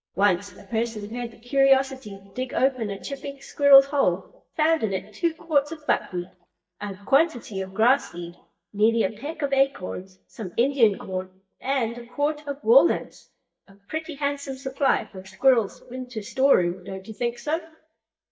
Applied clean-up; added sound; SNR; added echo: neural mask model DeepFilterNet 3.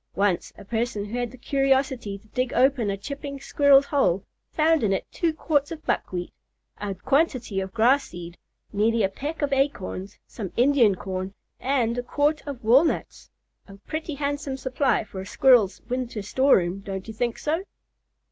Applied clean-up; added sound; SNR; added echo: none; none; none; none.